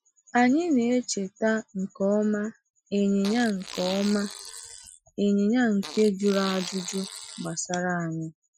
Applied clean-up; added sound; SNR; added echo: classical method Wiener filter.